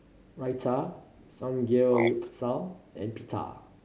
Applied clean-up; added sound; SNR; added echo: none; Frog; 10 dB; none.